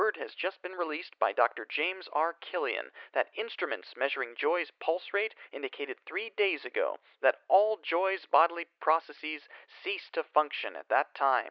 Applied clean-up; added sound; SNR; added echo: none; none; none; none.